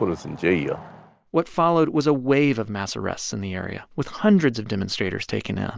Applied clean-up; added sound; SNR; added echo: none; none; none; none.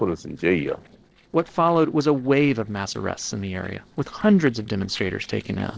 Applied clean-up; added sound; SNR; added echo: neural separator model SepFormer DNS4.